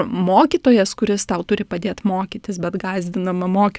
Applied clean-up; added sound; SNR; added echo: none; none; none; none.